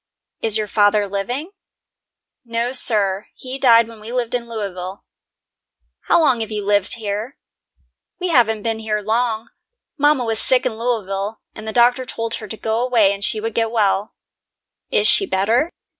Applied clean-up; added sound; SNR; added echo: none; none; none; none.